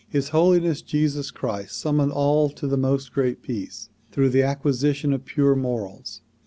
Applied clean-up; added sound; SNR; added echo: none; none; none; none.